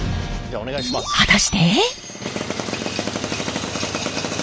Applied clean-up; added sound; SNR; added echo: none; none; none; none.